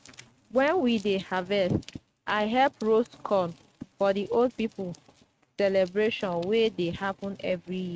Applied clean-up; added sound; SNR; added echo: neural mask model RNNoise.